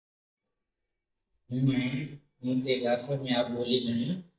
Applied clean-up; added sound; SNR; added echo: neural mask model DeepFilterNet 3.